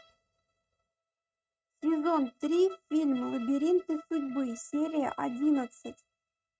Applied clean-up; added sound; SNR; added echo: neural mask model RNNoise.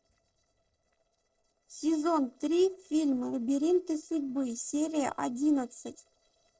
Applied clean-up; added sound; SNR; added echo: neural separator model SepFormer DNS4.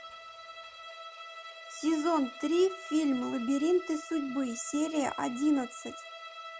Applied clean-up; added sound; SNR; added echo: none; Bowed string instrument; 13 dB; none.